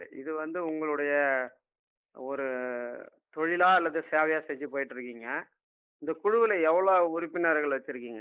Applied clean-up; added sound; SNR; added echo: neural mask model Resemble Enhance denoiser.